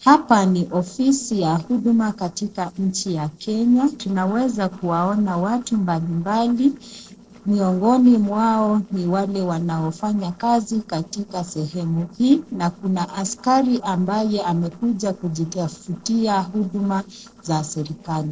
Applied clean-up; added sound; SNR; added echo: neural separator model SepFormer DNS4.